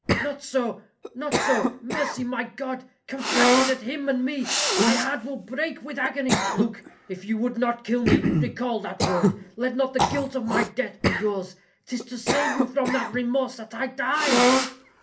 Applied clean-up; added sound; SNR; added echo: none; Cough; -1 dB; reverberation time 0.3 s.